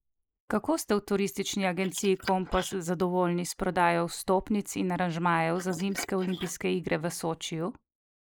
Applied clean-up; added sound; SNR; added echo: neural mask model Resemble Enhance denoiser.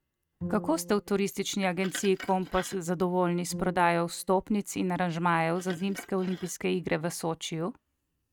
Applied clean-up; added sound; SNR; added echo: neural mask model RNNoise.